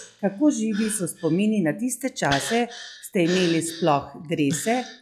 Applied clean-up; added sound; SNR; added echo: classical method log-MMSE.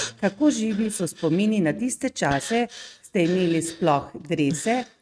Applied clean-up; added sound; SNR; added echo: neural mask model RNNoise.